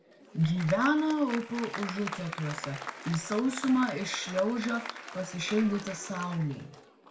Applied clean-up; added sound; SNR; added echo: none; Applause; 11 dB; reverberation time 0.4 s.